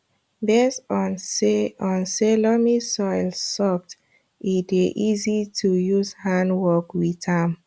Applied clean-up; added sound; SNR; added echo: none; none; none; none.